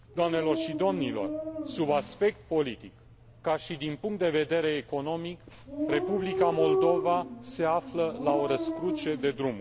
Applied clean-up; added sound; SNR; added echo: none; Dog; 5 dB; none.